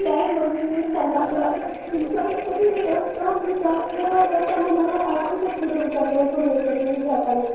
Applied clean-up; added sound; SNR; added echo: neural separator model SepFormer DNS4.